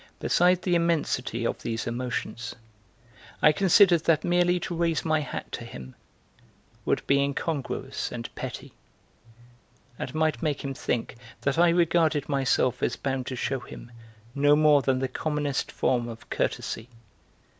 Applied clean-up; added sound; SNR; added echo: none; none; none; none.